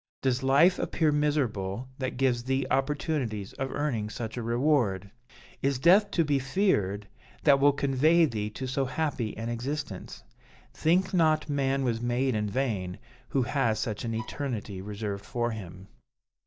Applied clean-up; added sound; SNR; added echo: neural mask model DeepFilterNet 3.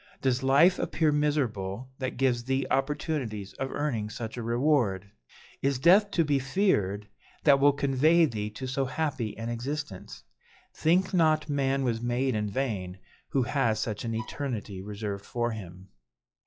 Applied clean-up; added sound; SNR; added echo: classical method log-MMSE.